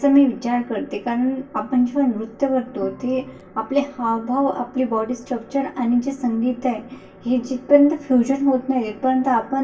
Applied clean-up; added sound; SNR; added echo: none; Organ; 18 dB; reverberation time 0.1 s.